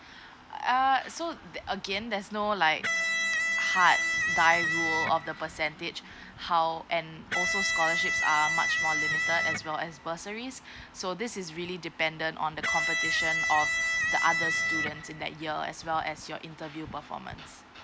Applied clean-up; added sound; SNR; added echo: none; Electric guitar; -2 dB; none.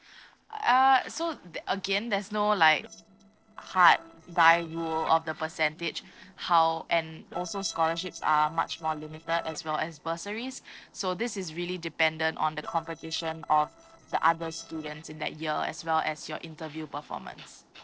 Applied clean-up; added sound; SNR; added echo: neural separator model SepFormer DNS4.